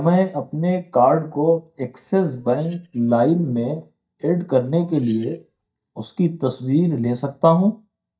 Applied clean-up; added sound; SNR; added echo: neural mask model DeepFilterNet 3.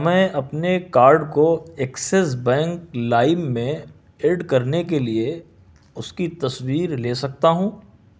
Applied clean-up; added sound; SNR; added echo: none; none; none; none.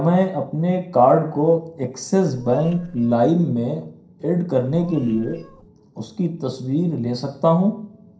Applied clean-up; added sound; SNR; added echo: neural separator model SepFormer DNS4.